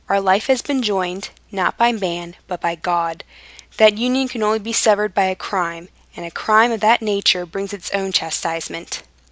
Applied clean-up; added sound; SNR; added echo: none; none; none; none.